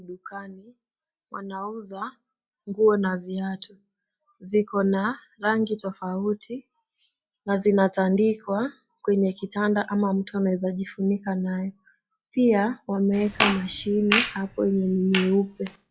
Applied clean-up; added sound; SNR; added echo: classical method log-MMSE.